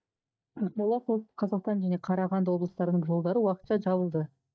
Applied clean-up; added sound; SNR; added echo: neural mask model DeepFilterNet 3.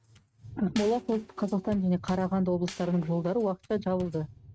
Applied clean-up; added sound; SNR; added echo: neural mask model RNNoise.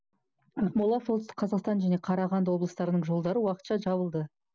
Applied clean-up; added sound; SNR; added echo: none; none; none; none.